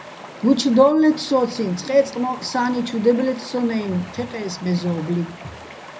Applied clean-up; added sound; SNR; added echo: none; Stream; 17 dB; reverberation time 0.5 s.